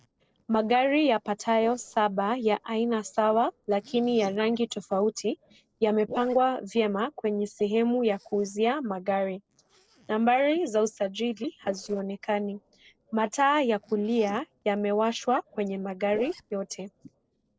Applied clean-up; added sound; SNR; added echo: neural separator model SepFormer DNS4.